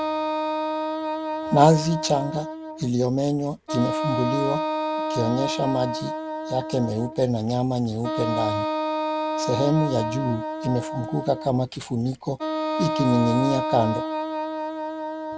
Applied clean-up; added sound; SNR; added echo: none; Wind instrument, woodwind instrument; 3 dB; none.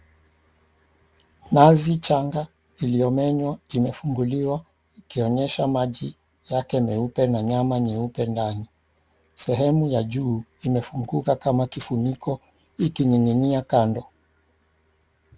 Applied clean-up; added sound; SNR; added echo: none; none; none; none.